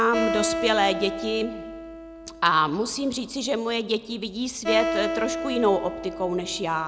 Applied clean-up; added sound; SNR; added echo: none; Acoustic guitar; 5 dB; none.